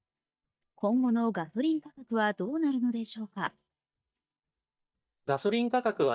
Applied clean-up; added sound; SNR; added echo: neural mask model DeepFilterNet 3.